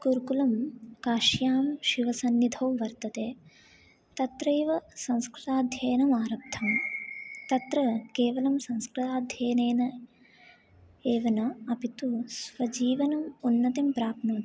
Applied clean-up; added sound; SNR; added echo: none; none; none; none.